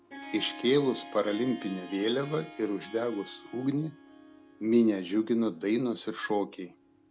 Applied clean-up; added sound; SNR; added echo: none; Harp; 17 dB; none.